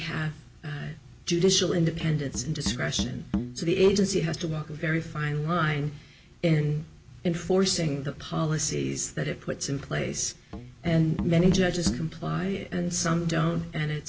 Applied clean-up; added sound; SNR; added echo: none; Musical instrument; 9 dB; none.